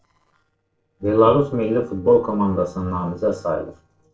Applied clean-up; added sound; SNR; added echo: neural separator model SepFormer DNS4.